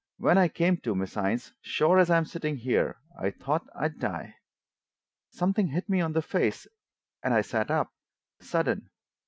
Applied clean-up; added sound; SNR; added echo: none; none; none; none.